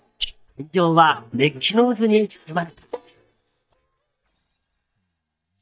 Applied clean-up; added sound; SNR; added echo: neural mask model DeepFilterNet 3.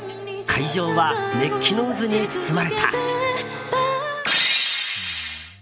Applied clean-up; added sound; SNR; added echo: none; none; none; none.